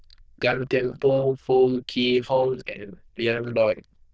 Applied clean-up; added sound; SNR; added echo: neural diffusion model UNIVERSE++.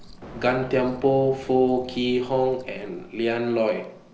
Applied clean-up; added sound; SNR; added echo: none; Liquid + Explosion; 19 dB; none.